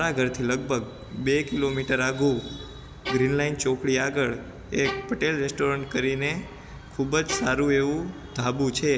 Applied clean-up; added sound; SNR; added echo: none; Bowed string instrument; 13 dB; none.